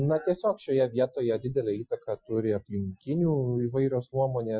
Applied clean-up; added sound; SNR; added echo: classical method Wiener filter.